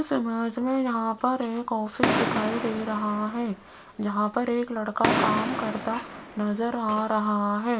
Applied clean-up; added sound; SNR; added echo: none; Fireworks; 4 dB; none.